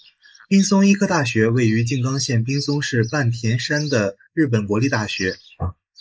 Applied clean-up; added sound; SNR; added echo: neural mask model Resemble Enhance denoiser.